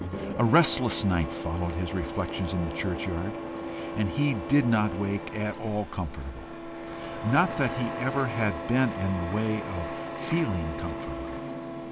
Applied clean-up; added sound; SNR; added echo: none; Printer; 6 dB; none.